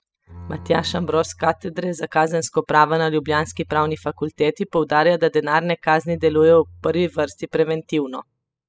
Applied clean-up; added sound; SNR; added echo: classical method spectral subtraction.